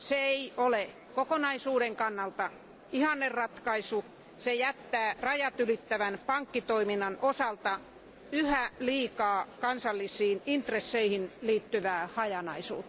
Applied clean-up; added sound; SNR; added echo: none; none; none; none.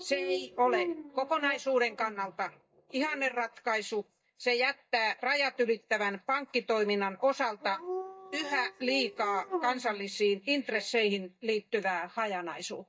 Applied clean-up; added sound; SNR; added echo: neural mask model DeepFilterNet 3.